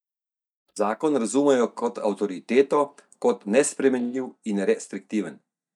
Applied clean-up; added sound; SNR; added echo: neural mask model DeepFilterNet 3.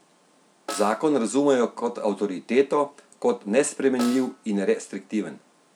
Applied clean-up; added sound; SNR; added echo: none; Snare drum; 17 dB; none.